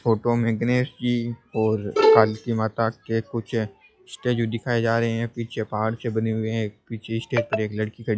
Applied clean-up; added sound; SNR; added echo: classical method log-MMSE.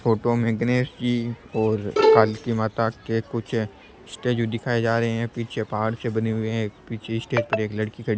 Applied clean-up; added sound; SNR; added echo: none; Bowed string instrument; -4 dB; none.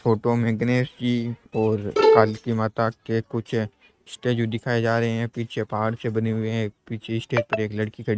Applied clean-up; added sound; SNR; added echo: neural mask model RNNoise.